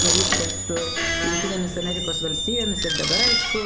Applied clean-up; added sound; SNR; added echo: none; Squeak + Bicycle; -5 dB; none.